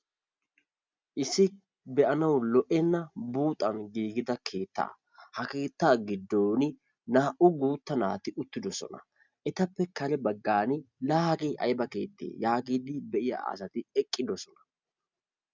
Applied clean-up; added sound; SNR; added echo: none; none; none; none.